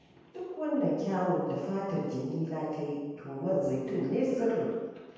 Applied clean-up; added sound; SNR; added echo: none; none; none; reverberation time 1.2 s.